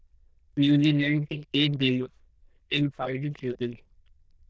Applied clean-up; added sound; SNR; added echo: neural diffusion model UNIVERSE++.